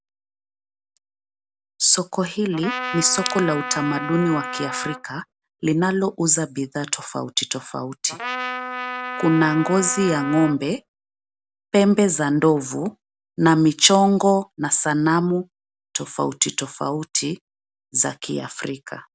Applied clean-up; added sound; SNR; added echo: none; Trumpet; 8 dB; none.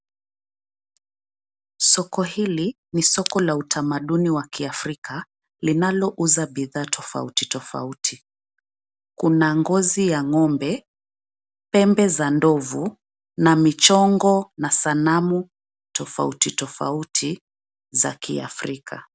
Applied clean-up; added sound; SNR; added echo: none; none; none; none.